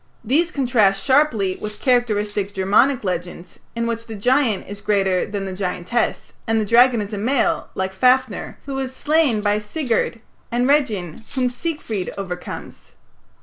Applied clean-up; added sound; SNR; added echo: none; Cutlery, silverware; 19 dB; none.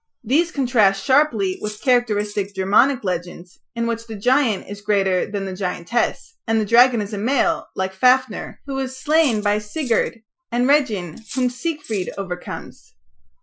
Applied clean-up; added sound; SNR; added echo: classical method Wiener filter.